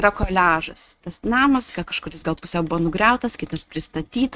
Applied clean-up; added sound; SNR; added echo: neural mask model RNNoise.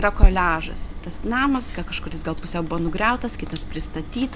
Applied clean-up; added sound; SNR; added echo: none; Chewing, mastication; -1 dB; none.